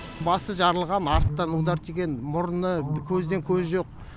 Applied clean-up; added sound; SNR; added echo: none; none; none; none.